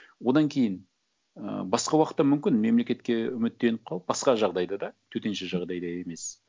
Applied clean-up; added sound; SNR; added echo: none; none; none; none.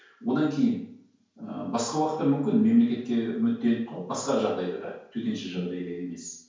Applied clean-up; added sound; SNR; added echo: none; none; none; reverberation time 0.5 s.